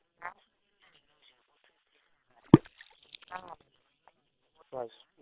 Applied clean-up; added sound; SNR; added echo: neural separator model SepFormer WHAM!.